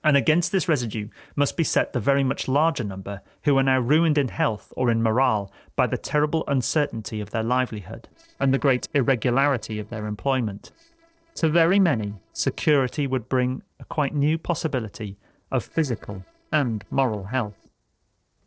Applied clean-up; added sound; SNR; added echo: neural separator model SepFormer DNS4.